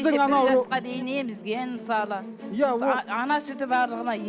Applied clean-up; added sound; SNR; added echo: none; Musical instrument; 15 dB; none.